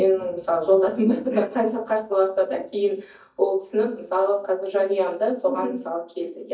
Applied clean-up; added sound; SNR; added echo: neural mask model DeepFilterNet 3.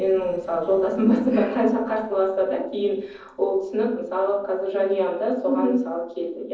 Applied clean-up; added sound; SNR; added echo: neural separator model SepFormer DNS4.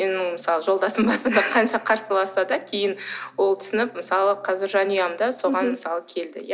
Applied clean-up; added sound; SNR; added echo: none; none; none; none.